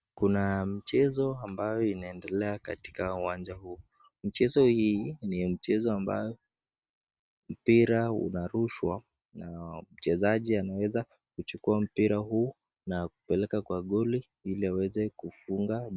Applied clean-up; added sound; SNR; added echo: none; none; none; none.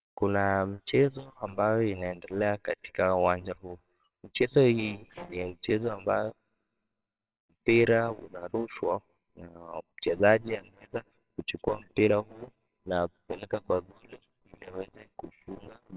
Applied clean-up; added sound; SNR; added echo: neural separator model SepFormer WHAMR!.